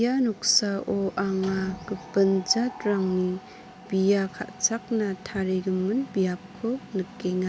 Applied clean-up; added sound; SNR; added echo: none; Mechanisms; 17 dB; none.